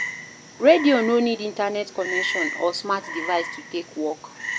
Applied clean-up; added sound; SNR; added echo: none; Frog; 9 dB; none.